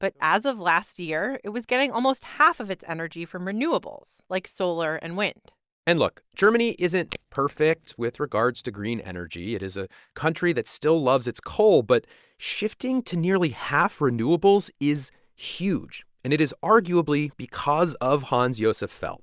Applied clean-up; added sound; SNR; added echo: neural mask model DeepFilterNet 3.